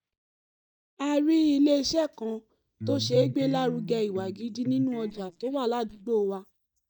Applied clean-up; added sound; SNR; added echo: neural mask model DeepFilterNet 3.